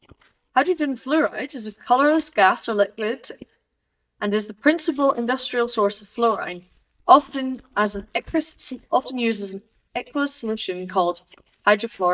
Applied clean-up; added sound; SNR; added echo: neural mask model DeepFilterNet 3.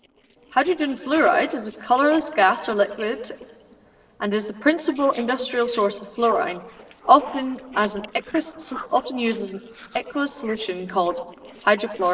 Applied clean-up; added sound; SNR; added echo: neural separator model SepFormer DNS4.